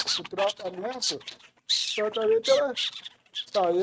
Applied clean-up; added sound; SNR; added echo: neural mask model RNNoise.